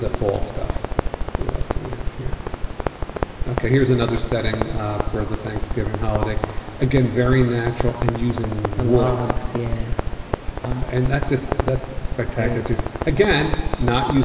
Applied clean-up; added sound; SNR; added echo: none; Crackle; 2 dB; reverberation time 2.1 s.